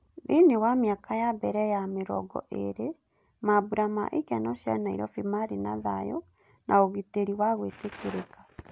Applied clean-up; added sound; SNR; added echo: none; none; none; none.